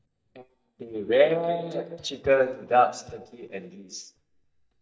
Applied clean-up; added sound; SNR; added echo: neural mask model DeepFilterNet 3.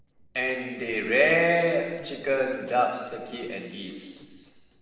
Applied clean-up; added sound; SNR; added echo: neural separator model SepFormer DNS4.